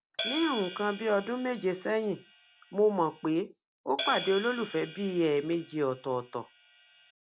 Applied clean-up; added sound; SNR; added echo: none; Hi-hat; 11 dB; none.